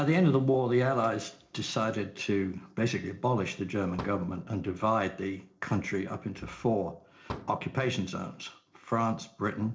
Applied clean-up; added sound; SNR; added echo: neural separator model SepFormer DNS4.